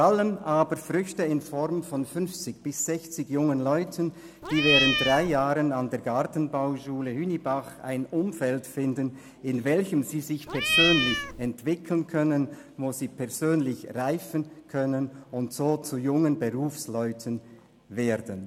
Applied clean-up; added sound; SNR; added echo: none; Cat; -2 dB; none.